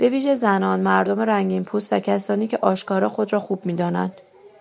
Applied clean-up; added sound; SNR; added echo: none; none; none; none.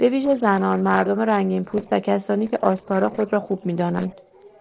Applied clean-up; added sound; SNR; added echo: neural separator model SepFormer DNS4.